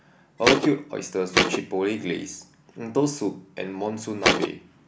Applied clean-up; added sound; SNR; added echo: none; Thump, thud; -4 dB; none.